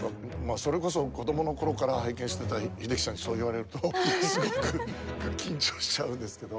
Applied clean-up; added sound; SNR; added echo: none; none; none; none.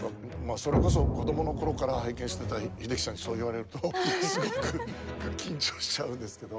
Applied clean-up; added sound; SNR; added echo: none; Explosion; 1 dB; none.